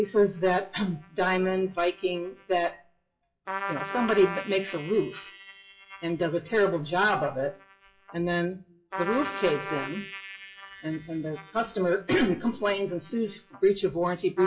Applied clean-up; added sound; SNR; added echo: classical method WPE with log-MMSE.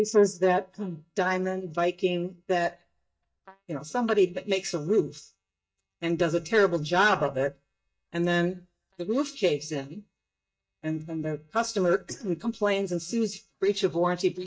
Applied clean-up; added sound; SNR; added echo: neural mask model DeepFilterNet 3.